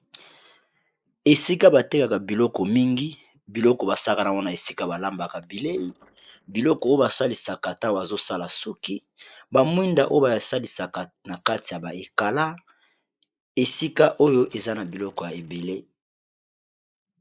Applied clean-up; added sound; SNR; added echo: neural mask model Resemble Enhance denoiser.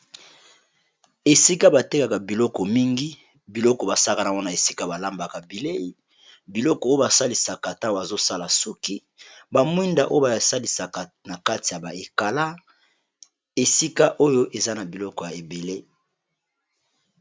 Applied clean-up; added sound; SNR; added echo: none; none; none; none.